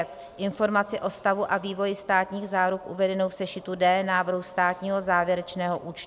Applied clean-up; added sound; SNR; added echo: none; none; none; none.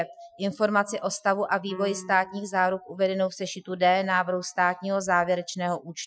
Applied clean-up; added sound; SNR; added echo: classical method Wiener filter.